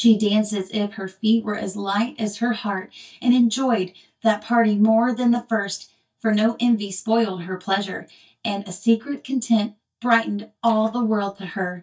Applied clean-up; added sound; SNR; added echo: neural mask model DeepFilterNet 3.